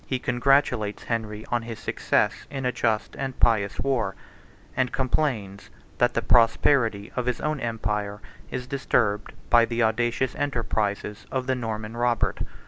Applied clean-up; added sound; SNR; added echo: none; none; none; none.